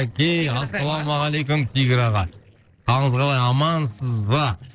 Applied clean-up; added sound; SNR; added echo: neural separator model SepFormer DNS4.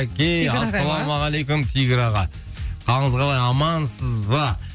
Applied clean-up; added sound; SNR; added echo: none; none; none; none.